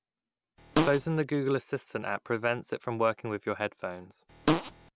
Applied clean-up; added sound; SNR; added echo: none; Fart; -2 dB; none.